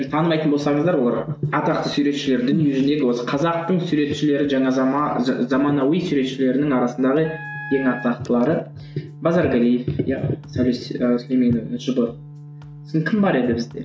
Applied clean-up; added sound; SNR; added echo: none; Wind instrument, woodwind instrument + Organ; 17 dB; none.